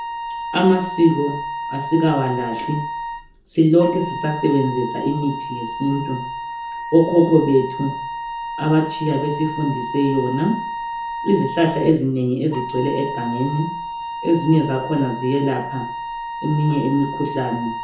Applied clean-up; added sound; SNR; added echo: none; Wind instrument, woodwind instrument; 8 dB; reverberation time 0.5 s.